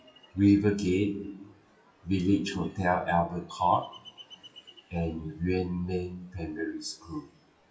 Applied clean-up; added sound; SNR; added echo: classical method WPE with log-MMSE.